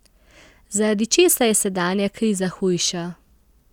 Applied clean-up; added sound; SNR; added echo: none; none; none; none.